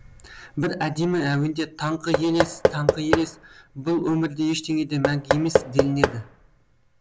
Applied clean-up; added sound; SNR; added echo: none; Knock / Wood; 0 dB; none.